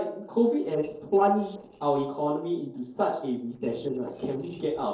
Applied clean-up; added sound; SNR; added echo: neural separator model SepFormer DNS4.